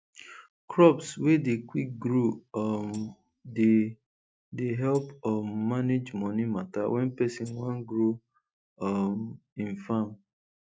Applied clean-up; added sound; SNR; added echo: neural mask model RNNoise.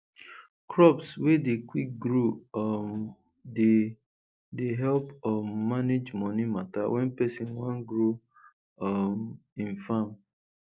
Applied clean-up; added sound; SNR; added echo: neural separator model SepFormer DNS4.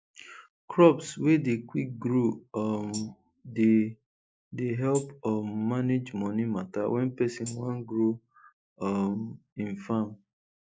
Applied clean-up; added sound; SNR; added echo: neural mask model Resemble Enhance denoiser.